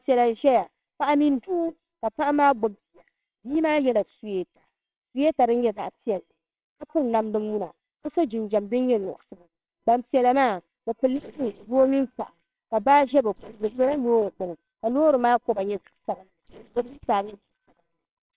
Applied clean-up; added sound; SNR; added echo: neural separator model SepFormer WHAMR!.